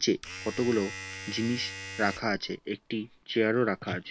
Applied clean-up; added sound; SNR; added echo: none; Domestic sounds, home sounds; 13 dB; none.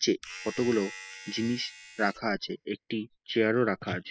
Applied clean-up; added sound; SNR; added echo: classical method spectral subtraction.